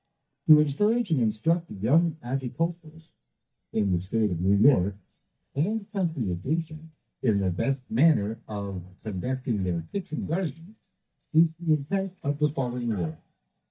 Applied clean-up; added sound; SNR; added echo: neural mask model DeepFilterNet 3.